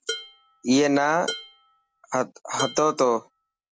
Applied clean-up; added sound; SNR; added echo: none; Dishes, pots, and pans; 13 dB; none.